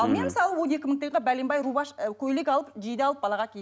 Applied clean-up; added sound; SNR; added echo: none; none; none; none.